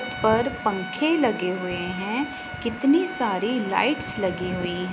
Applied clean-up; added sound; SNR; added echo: none; Trumpet; 12 dB; none.